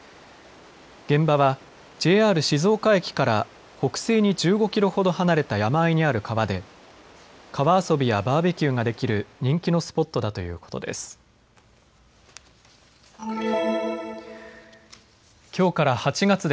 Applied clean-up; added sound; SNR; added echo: none; none; none; none.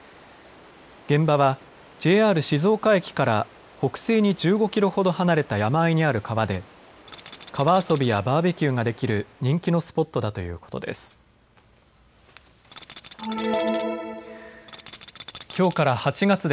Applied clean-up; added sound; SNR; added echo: none; Tools; 15 dB; none.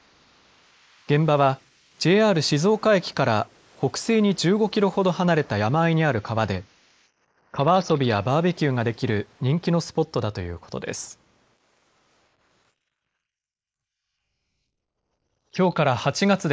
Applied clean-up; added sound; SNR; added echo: neural mask model Resemble Enhance denoiser.